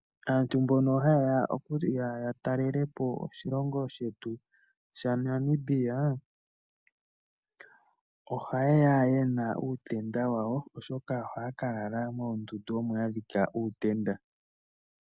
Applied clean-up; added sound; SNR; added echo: none; none; none; none.